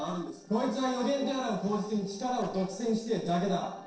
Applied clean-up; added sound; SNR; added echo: neural separator model SepFormer DNS4.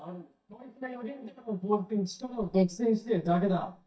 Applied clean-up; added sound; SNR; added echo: neural mask model DeepFilterNet 3.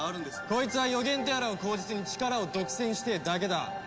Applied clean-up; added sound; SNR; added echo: none; none; none; none.